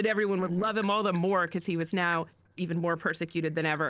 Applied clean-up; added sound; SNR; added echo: neural separator model SepFormer DNS4.